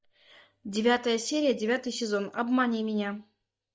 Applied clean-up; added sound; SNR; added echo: neural mask model DeepFilterNet 3.